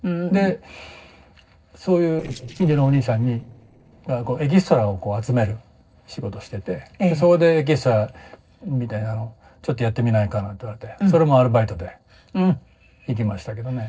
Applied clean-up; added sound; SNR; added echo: neural separator model SepFormer DNS4.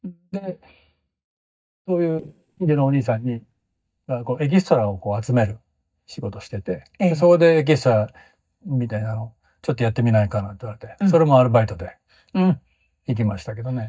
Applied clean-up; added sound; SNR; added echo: neural mask model DeepFilterNet 3.